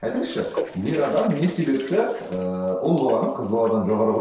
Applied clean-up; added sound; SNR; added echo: neural separator model SepFormer DNS4.